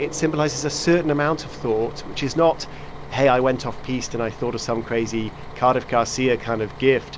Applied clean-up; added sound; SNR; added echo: none; Bus + Gong; 15 dB; none.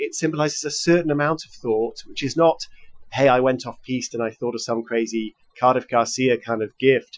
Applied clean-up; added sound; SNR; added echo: classical method Wiener filter.